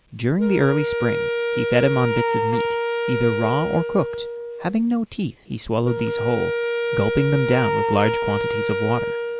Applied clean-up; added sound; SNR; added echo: none; Wind instrument, woodwind instrument; 1 dB; none.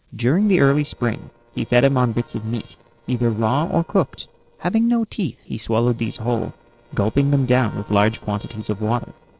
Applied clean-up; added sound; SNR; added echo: neural separator model SepFormer DNS4.